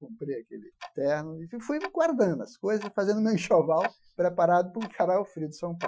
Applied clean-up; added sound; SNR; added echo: classical method Wiener filter.